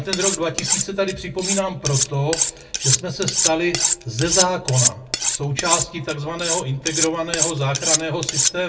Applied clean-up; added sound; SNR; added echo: none; Cutlery, silverware; -1 dB; reverberation time 0.2 s.